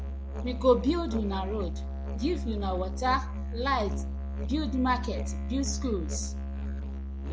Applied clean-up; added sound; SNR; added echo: none; Musical instrument; 2 dB; none.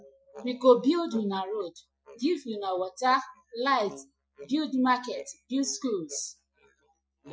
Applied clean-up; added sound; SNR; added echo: classical method Wiener filter.